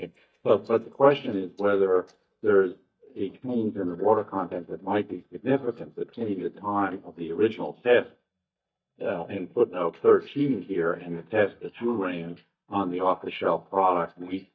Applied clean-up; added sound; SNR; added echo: neural mask model DeepFilterNet 3.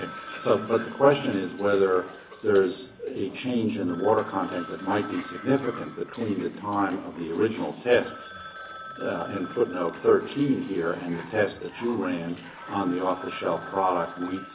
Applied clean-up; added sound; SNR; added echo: none; Telephone + Cough; 15 dB; none.